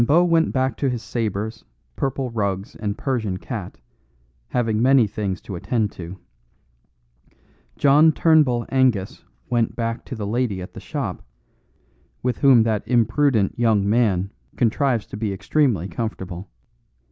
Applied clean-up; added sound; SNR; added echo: none; none; none; none.